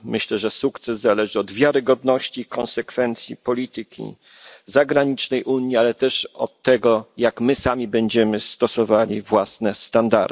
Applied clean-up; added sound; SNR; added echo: none; none; none; none.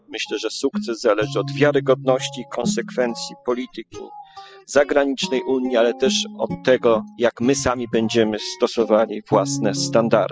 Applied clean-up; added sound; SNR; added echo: classical method spectral subtraction.